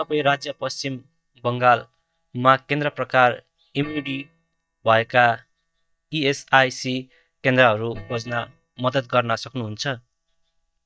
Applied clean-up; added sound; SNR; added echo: neural mask model DeepFilterNet 3.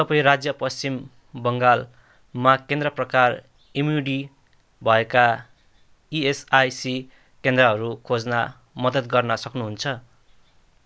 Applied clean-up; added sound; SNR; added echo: none; none; none; none.